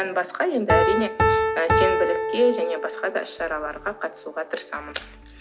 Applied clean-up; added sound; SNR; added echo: none; Piano; 0 dB; none.